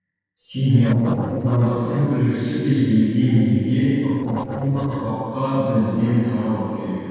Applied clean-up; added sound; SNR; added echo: neural separator model SepFormer DNS4.